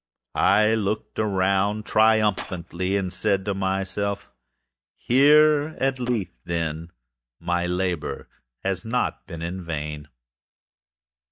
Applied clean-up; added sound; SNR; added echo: neural mask model DeepFilterNet 3.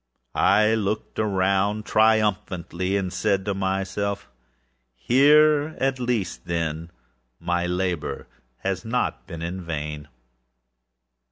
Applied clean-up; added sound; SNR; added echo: none; none; none; none.